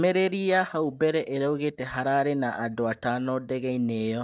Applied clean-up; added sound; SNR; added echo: neural mask model DeepFilterNet 3.